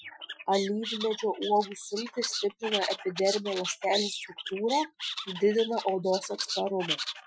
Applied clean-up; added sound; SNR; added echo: classical method Wiener filter.